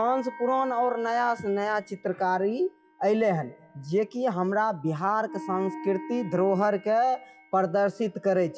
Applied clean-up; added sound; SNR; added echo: classical method log-MMSE.